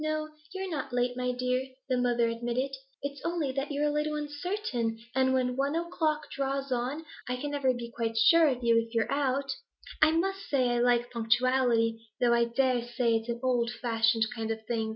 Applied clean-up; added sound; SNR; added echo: none; none; none; none.